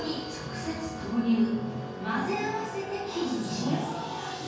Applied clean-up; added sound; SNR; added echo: none; Organ; 10 dB; reverberation time 1.3 s.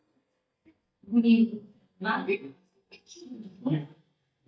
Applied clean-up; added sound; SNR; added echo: neural mask model DeepFilterNet 3.